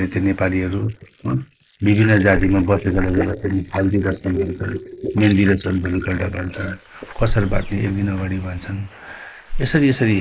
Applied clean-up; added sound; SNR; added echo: neural mask model Resemble Enhance denoiser.